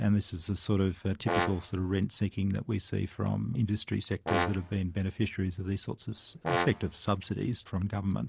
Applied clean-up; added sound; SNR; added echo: none; Brass instrument; 6 dB; none.